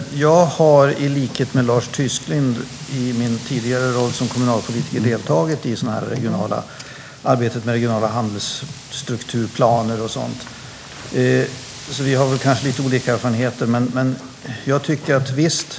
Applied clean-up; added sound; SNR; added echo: none; Wind; 18 dB; none.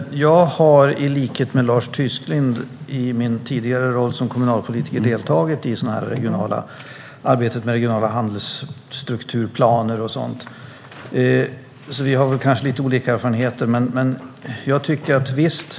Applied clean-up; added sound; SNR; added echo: none; none; none; none.